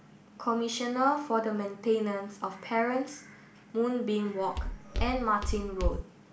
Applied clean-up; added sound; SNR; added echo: none; Walk, footsteps; 2 dB; none.